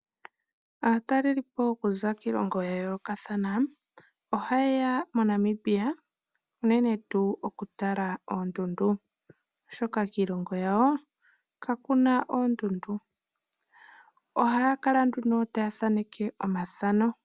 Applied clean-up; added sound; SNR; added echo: none; none; none; none.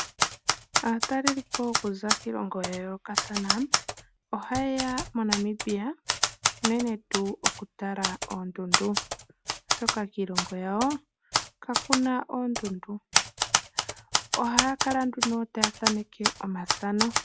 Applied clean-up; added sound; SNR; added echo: none; Typewriter; -1 dB; none.